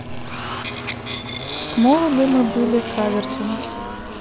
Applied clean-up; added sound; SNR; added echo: none; Tools + Engine; 5 dB; none.